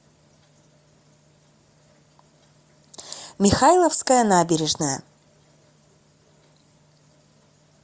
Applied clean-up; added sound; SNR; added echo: none; none; none; none.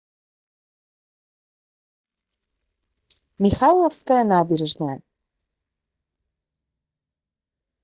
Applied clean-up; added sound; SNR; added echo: neural mask model DeepFilterNet 3.